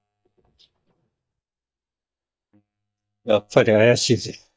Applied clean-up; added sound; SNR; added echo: neural mask model DeepFilterNet 3.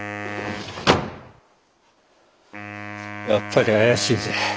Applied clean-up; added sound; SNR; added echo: none; Wind instrument, woodwind instrument; 10 dB; none.